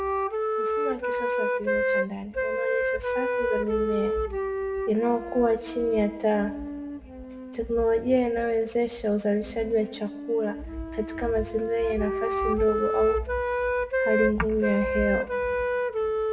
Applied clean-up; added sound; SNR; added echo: none; Wind instrument, woodwind instrument; 1 dB; reverberation time 1.0 s.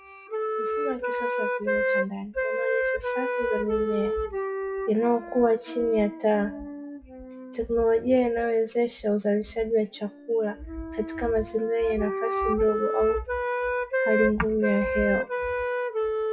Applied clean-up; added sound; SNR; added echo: classical method WPE with log-MMSE.